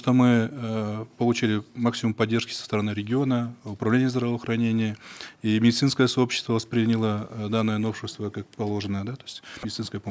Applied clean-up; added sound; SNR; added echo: none; none; none; none.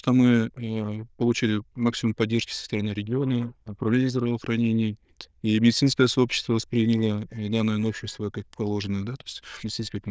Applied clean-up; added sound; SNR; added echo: neural diffusion model UNIVERSE++.